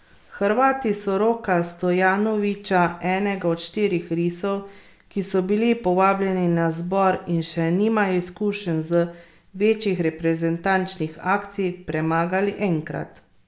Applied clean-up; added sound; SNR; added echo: none; none; none; none.